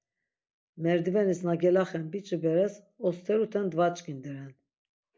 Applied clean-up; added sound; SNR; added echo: none; none; none; none.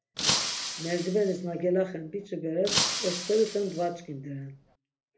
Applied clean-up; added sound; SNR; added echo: none; Shatter; 3 dB; reverberation time 0.3 s.